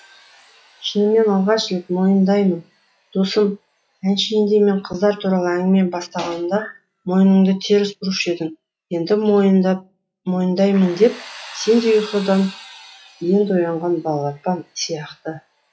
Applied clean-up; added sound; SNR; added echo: classical method log-MMSE.